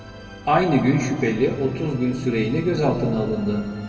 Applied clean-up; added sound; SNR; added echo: none; Musical instrument; 17 dB; reverberation time 1.8 s.